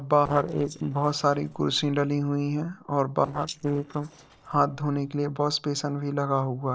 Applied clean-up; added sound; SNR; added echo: neural separator model SepFormer DNS4.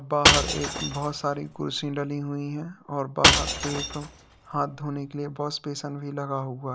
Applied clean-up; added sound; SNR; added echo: none; Shatter / Crushing; -3 dB; none.